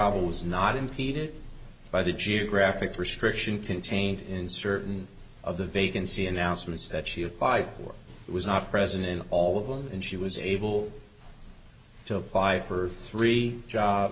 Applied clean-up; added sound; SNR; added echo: none; none; none; none.